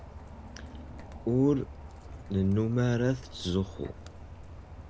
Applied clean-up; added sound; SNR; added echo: none; Rain; 14 dB; none.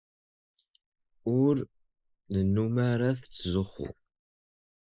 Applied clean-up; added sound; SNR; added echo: neural mask model Resemble Enhance denoiser.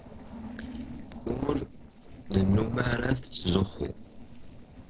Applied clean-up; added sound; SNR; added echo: neural separator model SepFormer DNS4.